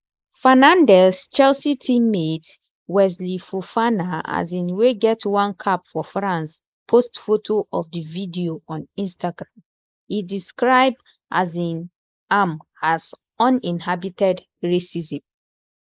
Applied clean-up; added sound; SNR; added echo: neural mask model Resemble Enhance denoiser.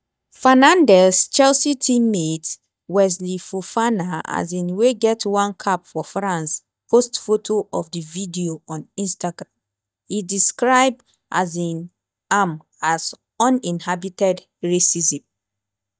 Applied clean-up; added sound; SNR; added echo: neural mask model DeepFilterNet 3.